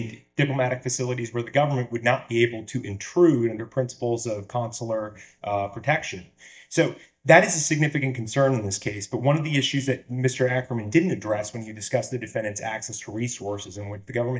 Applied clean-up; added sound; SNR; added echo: neural mask model DeepFilterNet 3.